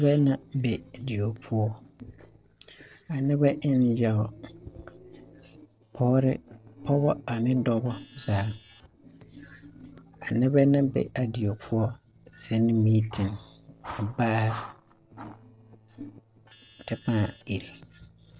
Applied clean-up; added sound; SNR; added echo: neural separator model SepFormer DNS4.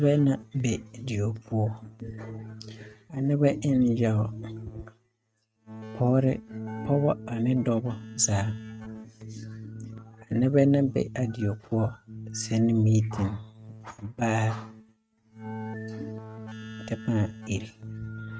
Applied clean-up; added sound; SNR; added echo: neural mask model RNNoise.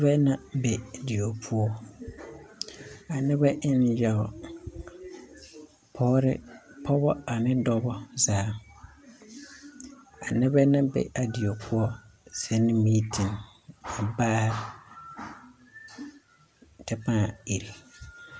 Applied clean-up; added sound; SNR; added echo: none; none; none; none.